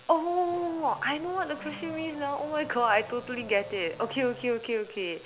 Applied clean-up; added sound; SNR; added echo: none; Accelerating, revving, vroom / Car; 18 dB; none.